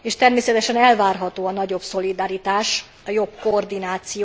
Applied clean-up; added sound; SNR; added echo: none; none; none; none.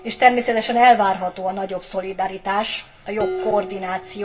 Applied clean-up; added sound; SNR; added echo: none; Dishes, pots, and pans; 14 dB; reverberation time 0.2 s.